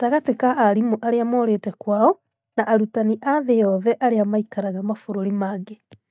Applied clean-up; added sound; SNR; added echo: neural mask model DeepFilterNet 3.